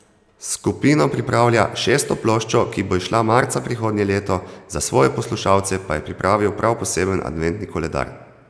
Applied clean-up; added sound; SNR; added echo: none; none; none; none.